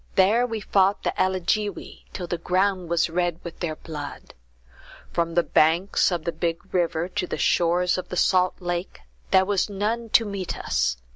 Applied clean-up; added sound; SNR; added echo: none; none; none; none.